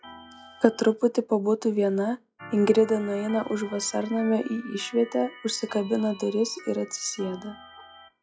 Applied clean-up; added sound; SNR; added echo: classical method log-MMSE.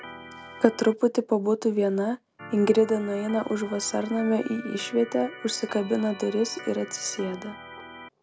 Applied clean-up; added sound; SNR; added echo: none; Organ; 17 dB; none.